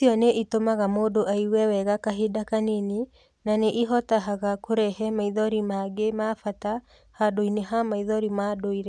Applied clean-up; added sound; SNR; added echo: none; none; none; none.